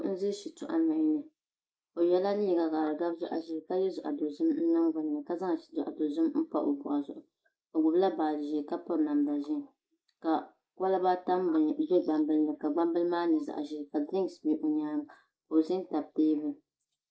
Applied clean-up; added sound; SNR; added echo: neural mask model Resemble Enhance denoiser.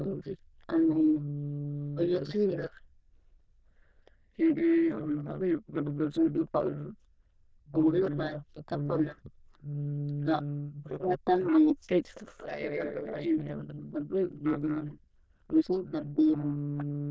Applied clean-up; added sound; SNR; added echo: neural diffusion model UNIVERSE++.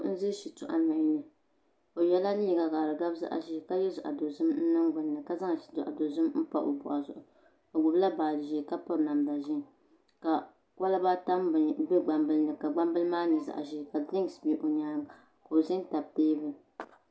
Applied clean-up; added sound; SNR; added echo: none; none; none; none.